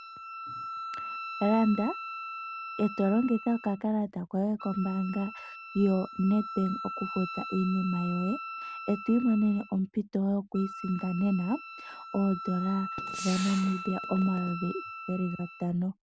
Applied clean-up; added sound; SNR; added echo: none; Gunshot, gunfire + Wind instrument, woodwind instrument; 10 dB; none.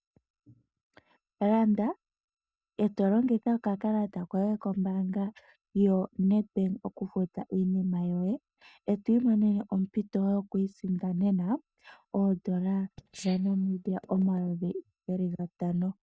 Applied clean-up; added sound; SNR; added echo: neural mask model DeepFilterNet 3.